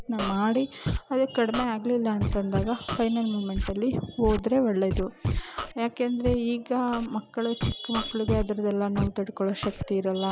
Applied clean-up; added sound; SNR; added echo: none; Scratching (performance technique); 7 dB; none.